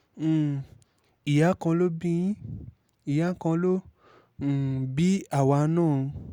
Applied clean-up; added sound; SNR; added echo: none; none; none; none.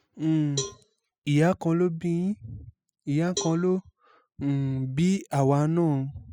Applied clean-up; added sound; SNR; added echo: classical method spectral subtraction.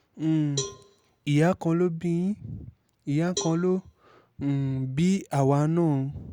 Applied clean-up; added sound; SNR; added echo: none; Cowbell; 16 dB; none.